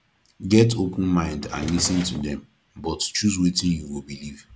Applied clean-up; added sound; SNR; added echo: none; Drawer open or close; 13 dB; none.